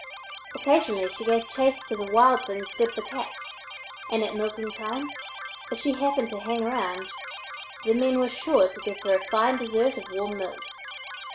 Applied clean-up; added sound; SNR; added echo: none; Keyboard (musical); 12 dB; none.